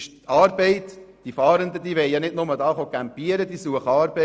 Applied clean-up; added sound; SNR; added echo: none; none; none; none.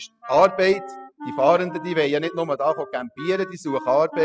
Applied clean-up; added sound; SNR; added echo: classical method spectral subtraction.